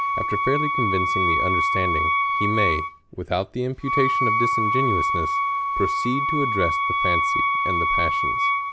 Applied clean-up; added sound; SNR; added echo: none; Wind instrument, woodwind instrument; -5 dB; none.